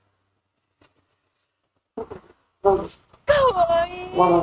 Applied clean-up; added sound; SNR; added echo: neural mask model RNNoise.